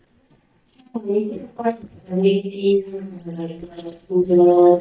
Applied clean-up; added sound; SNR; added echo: neural mask model DeepFilterNet 3.